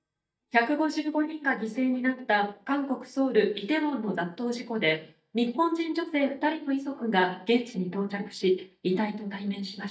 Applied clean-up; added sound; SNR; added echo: neural mask model DeepFilterNet 3.